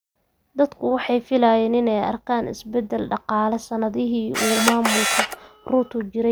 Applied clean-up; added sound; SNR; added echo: none; Camera; 0 dB; none.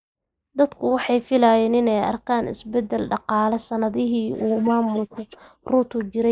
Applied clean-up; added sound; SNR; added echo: neural mask model Resemble Enhance denoiser.